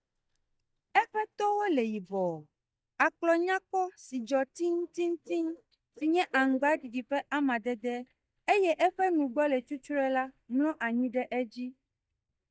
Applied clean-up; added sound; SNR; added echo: neural mask model DeepFilterNet 3.